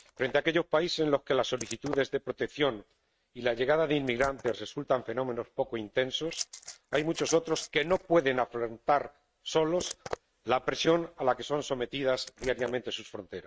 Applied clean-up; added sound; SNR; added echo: neural mask model RNNoise.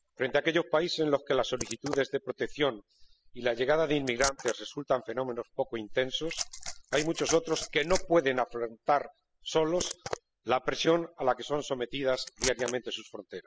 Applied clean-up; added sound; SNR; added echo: classical method spectral subtraction.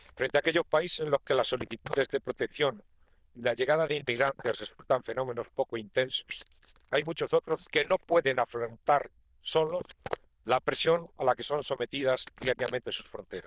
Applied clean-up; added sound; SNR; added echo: neural diffusion model UNIVERSE++.